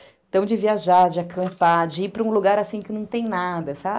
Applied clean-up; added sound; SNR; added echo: neural mask model Resemble Enhance denoiser.